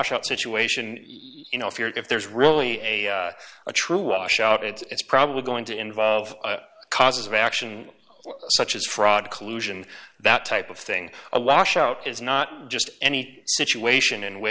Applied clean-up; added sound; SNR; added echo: none; none; none; none.